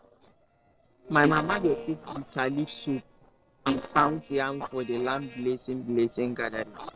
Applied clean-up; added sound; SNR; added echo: neural separator model SepFormer DNS4.